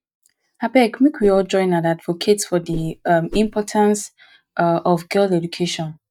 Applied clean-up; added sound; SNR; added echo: neural mask model DeepFilterNet 3.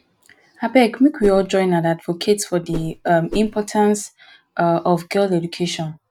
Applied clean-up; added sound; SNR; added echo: none; Whoosh, swoosh, swish; 11 dB; none.